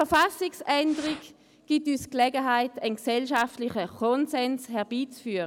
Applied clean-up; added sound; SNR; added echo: none; Fire; 15 dB; none.